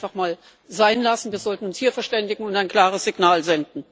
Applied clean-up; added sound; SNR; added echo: none; none; none; none.